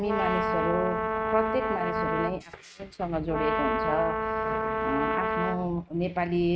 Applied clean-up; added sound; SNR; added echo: neural mask model RNNoise.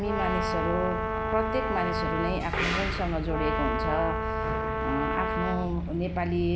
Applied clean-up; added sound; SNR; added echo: none; Brass instrument + Traffic noise, roadway noise; -1 dB; none.